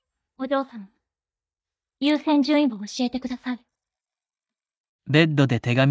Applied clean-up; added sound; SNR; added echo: neural mask model DeepFilterNet 3.